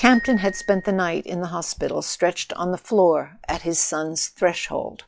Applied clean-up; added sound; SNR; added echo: classical method log-MMSE.